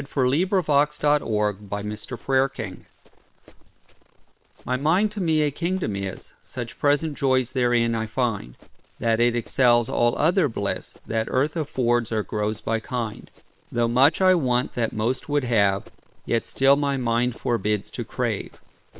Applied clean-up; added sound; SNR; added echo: neural separator model SepFormer WHAM!.